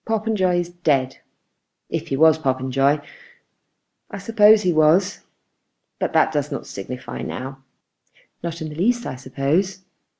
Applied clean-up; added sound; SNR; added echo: none; none; none; none.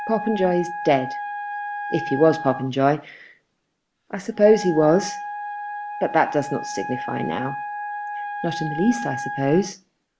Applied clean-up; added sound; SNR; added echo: none; Wind instrument, woodwind instrument; 8 dB; none.